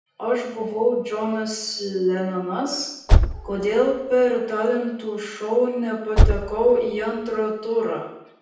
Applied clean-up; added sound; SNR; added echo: none; Car; -2 dB; reverberation time 0.9 s.